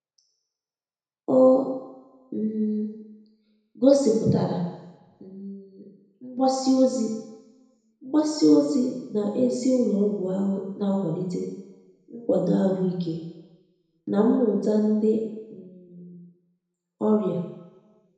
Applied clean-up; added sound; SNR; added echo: none; none; none; reverberation time 1.0 s.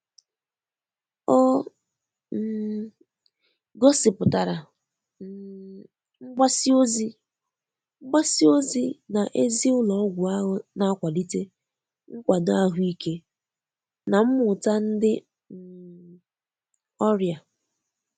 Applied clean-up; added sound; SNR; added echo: none; none; none; none.